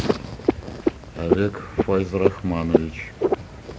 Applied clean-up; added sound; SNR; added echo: none; Frog; -3 dB; none.